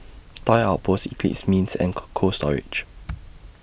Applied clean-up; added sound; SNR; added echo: none; none; none; none.